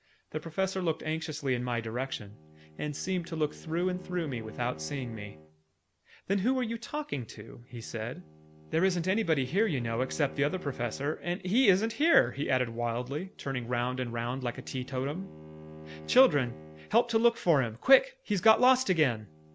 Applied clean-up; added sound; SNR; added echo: none; Bowed string instrument; 20 dB; none.